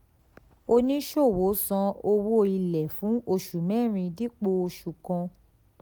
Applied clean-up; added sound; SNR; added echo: none; none; none; none.